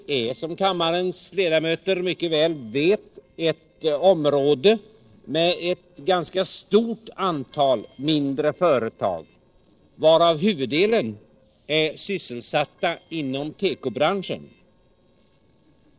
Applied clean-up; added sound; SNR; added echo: neural separator model SepFormer DNS4.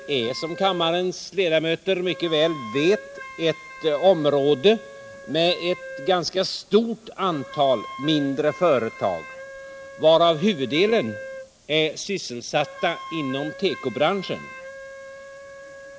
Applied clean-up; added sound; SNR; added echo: none; Wind instrument, woodwind instrument; 16 dB; none.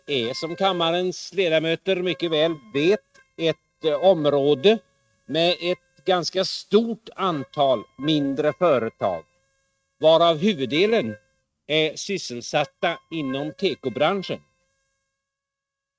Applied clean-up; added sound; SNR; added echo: neural mask model RNNoise.